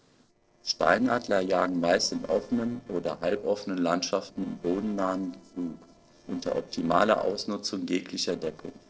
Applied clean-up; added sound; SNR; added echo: neural separator model SepFormer DNS4.